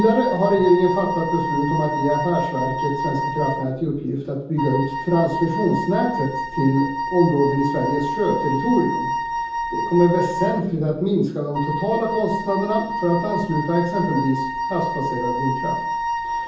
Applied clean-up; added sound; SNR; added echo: none; Wind instrument, woodwind instrument; 4 dB; reverberation time 0.7 s.